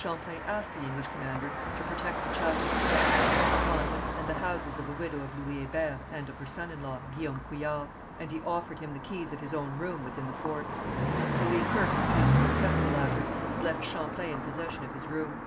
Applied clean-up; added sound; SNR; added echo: none; Car passing by; -4 dB; none.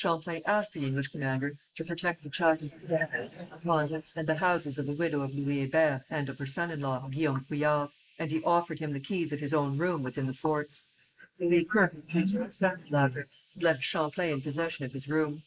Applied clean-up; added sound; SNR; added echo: neural mask model Resemble Enhance denoiser.